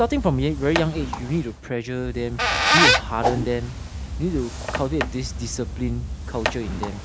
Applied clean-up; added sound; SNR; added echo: none; Whoosh, swoosh, swish + Squeak; 0 dB; none.